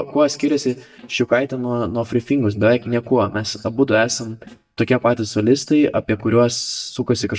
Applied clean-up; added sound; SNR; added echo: neural mask model DeepFilterNet 3.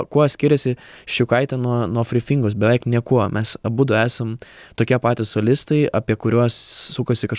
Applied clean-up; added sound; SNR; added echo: none; none; none; none.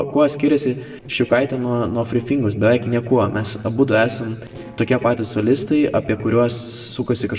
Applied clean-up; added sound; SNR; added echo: neural separator model SepFormer DNS4.